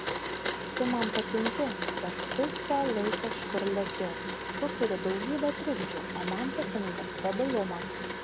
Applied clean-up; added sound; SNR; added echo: none; Domestic sounds, home sounds; 0 dB; none.